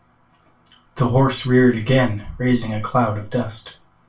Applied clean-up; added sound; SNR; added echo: none; none; none; reverberation time 0.3 s.